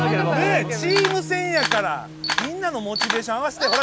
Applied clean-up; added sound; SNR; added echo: none; Acoustic guitar / Strum + Camera; 3 dB; none.